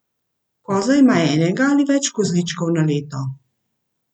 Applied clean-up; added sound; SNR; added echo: none; Breathing; 17 dB; none.